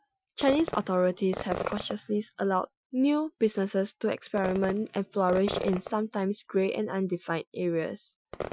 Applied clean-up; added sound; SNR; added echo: classical method Wiener filter.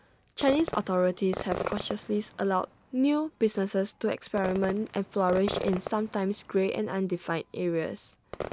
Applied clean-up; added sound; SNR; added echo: none; Fireworks; 12 dB; none.